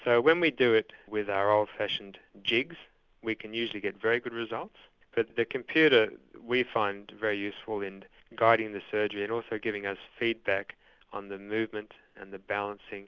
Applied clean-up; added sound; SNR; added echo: none; none; none; none.